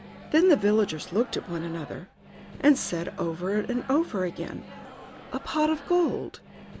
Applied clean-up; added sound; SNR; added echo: none; Microwave oven; 17 dB; none.